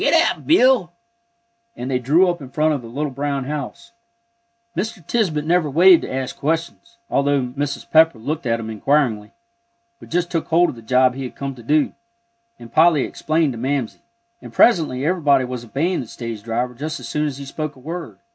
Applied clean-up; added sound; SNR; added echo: none; none; none; none.